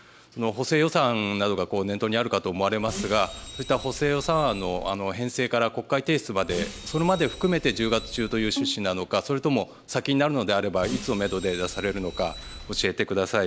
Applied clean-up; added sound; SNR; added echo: none; Bus + Bowed string instrument; 12 dB; none.